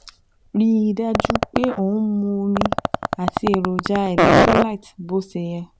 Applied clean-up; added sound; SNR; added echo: none; Fart; 0 dB; none.